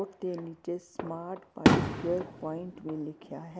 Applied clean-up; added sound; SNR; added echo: none; Fireworks; -4 dB; none.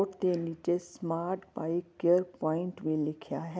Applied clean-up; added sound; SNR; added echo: none; none; none; none.